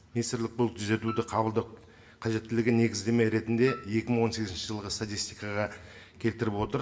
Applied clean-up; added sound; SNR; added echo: none; Piano; 19 dB; reverberation time 0.7 s.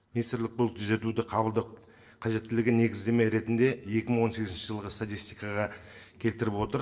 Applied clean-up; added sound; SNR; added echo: neural separator model SepFormer DNS4.